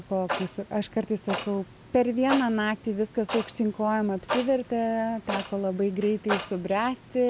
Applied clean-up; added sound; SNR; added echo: none; Clock; 9 dB; none.